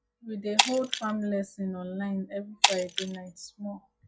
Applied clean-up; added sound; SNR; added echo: classical method log-MMSE.